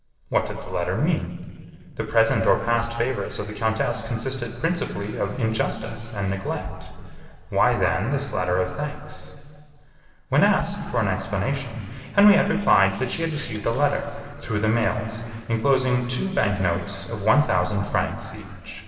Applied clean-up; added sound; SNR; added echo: neural separator model SepFormer DNS4.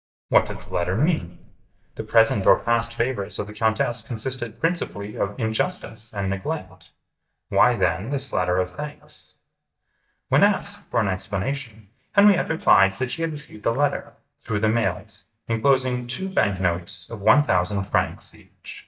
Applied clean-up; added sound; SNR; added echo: neural mask model DeepFilterNet 3.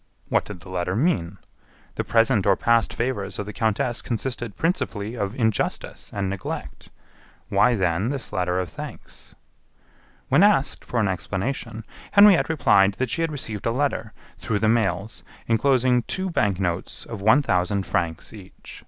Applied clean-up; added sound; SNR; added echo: none; none; none; none.